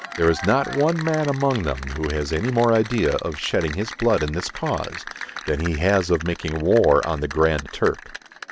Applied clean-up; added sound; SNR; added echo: none; Applause / Cheering; 14 dB; none.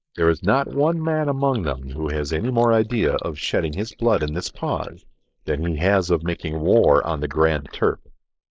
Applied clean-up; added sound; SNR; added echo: neural mask model Resemble Enhance denoiser.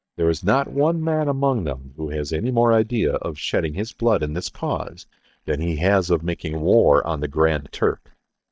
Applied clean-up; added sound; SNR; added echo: neural mask model DeepFilterNet 3.